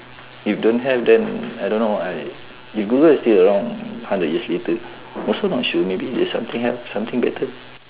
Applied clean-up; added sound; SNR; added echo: none; none; none; none.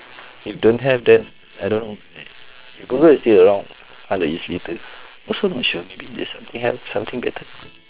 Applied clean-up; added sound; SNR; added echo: neural separator model SepFormer WHAM!.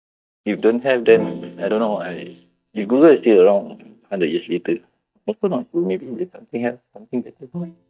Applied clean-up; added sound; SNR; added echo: neural mask model DeepFilterNet 3.